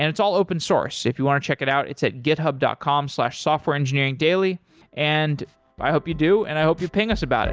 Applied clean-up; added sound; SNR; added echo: none; none; none; none.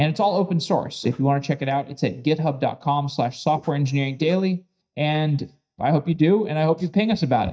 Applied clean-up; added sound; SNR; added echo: neural mask model DeepFilterNet 3.